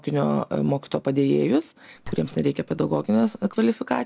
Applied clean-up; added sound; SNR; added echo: none; Chink, clink; 19 dB; none.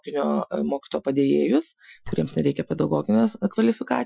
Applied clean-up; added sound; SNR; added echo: classical method Wiener filter.